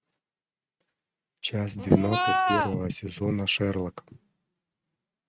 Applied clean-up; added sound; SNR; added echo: neural mask model RNNoise.